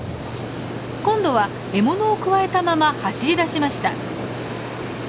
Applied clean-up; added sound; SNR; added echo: none; Mechanical fan; 14 dB; none.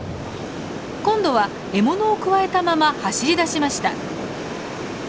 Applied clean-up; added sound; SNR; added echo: none; none; none; none.